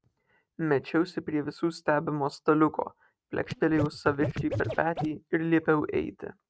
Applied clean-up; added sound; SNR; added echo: neural mask model RNNoise.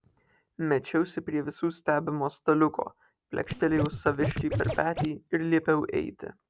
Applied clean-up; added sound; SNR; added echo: none; Scratching (performance technique); 3 dB; none.